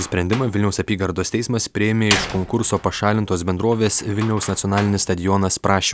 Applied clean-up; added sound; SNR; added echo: none; Slam; 13 dB; none.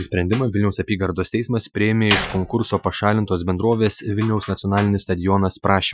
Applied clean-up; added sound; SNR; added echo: classical method Wiener filter.